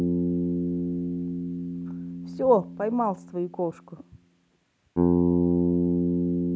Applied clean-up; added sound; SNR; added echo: none; Bass guitar; -5 dB; none.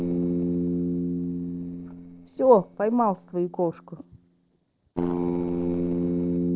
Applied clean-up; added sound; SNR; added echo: neural separator model SepFormer DNS4.